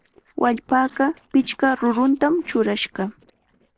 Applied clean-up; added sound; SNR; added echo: neural separator model SepFormer DNS4.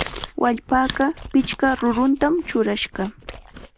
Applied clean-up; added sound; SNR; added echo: none; Chewing, mastication; 13 dB; none.